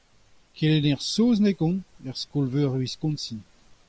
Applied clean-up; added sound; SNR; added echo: none; none; none; none.